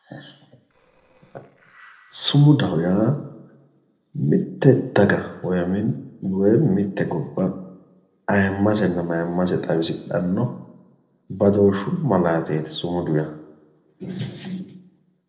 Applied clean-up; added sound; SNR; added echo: neural separator model SepFormer DNS4.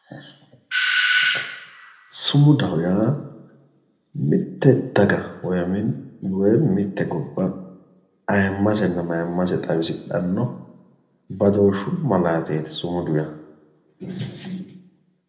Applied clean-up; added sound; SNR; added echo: none; Doorbell; 1 dB; reverberation time 0.7 s.